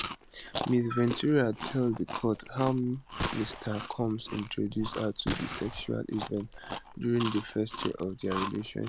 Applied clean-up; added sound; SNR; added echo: none; Gunshot, gunfire + Chewing, mastication; 9 dB; none.